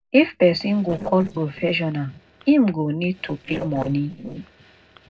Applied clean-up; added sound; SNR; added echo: neural separator model SepFormer DNS4.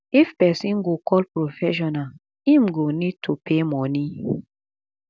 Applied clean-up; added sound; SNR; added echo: none; none; none; none.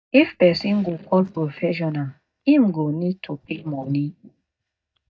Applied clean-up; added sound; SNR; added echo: neural mask model DeepFilterNet 3.